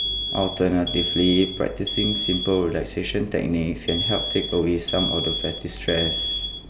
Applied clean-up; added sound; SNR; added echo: none; Alarm; 4 dB; none.